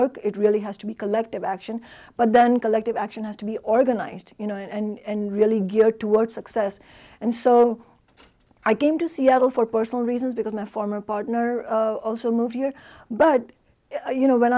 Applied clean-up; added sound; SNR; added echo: none; none; none; none.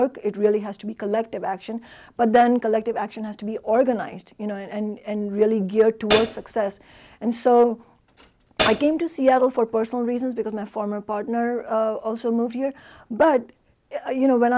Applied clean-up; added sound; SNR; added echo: none; Hi-hat; 2 dB; none.